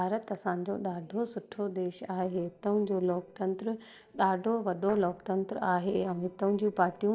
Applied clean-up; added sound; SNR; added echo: neural separator model SepFormer DNS4.